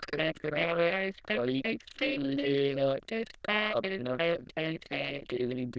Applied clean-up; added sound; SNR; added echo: neural diffusion model UNIVERSE++.